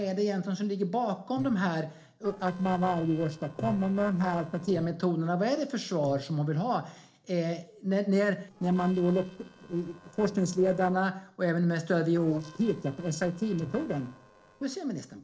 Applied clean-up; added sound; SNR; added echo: neural separator model SepFormer DNS4.